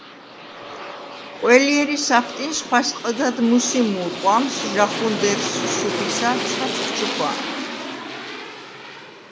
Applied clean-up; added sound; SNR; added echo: none; Aircraft; 6 dB; none.